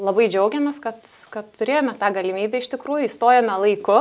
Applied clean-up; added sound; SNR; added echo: none; none; none; none.